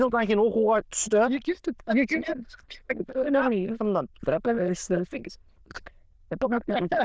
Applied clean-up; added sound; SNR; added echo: neural diffusion model UNIVERSE++.